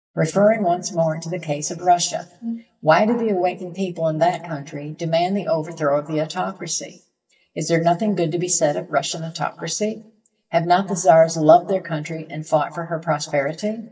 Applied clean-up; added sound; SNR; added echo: neural mask model DeepFilterNet 3.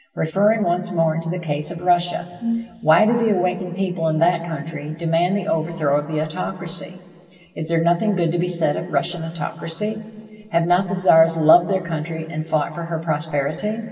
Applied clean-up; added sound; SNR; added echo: none; Brass instrument; 6 dB; reverberation time 2.1 s.